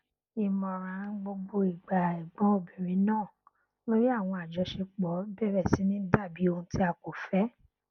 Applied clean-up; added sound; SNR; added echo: none; none; none; none.